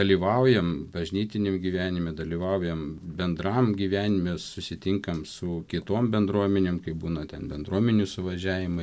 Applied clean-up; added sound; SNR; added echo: none; none; none; none.